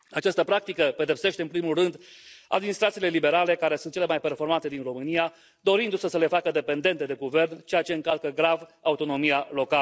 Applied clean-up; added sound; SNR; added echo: none; none; none; none.